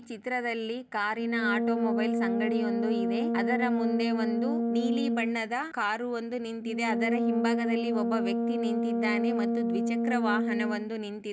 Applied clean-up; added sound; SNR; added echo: none; Brass instrument; -4 dB; none.